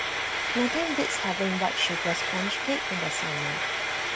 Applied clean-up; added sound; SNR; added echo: none; Frying (food); -2 dB; none.